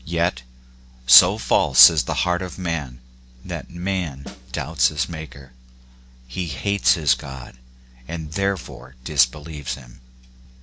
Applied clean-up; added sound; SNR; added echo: none; Snare drum; 15 dB; none.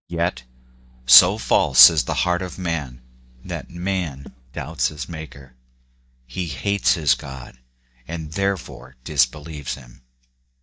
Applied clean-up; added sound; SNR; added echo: neural mask model DeepFilterNet 3.